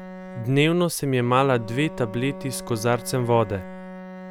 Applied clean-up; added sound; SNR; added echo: none; Bowed string instrument; 14 dB; none.